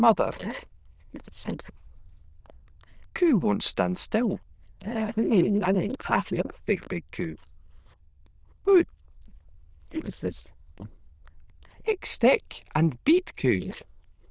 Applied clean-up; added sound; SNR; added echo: neural diffusion model UNIVERSE++.